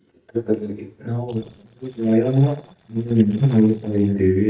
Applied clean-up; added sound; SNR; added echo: neural mask model DeepFilterNet 3.